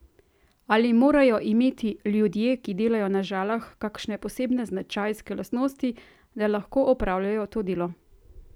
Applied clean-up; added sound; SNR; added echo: none; none; none; none.